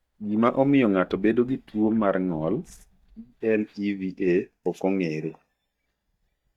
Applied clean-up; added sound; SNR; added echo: neural mask model DeepFilterNet 3.